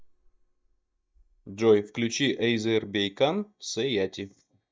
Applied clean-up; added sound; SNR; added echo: neural mask model DeepFilterNet 3.